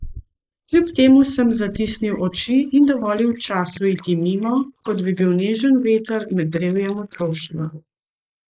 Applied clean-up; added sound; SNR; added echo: neural mask model Resemble Enhance denoiser.